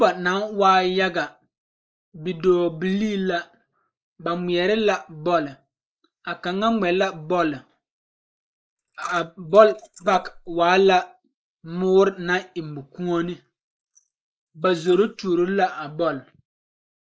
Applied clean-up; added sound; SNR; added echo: neural mask model Resemble Enhance denoiser.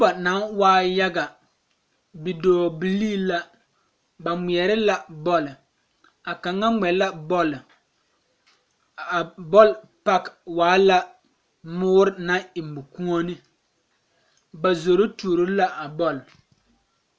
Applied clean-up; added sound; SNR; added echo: none; none; none; none.